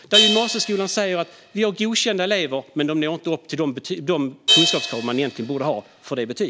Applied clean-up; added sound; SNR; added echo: none; Crash cymbal; 3 dB; none.